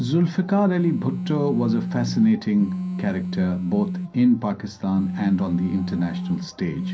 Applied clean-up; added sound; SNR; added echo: none; Telephone; 7 dB; reverberation time 0.3 s.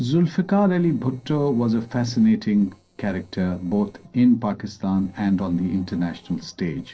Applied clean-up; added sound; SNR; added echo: neural separator model SepFormer DNS4.